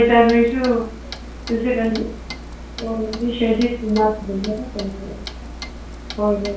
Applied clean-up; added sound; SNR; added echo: none; Clock; 12 dB; reverberation time 0.4 s.